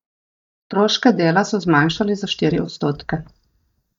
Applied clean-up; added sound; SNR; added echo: neural mask model DeepFilterNet 3.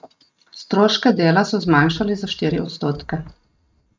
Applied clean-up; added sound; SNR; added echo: neural mask model RNNoise.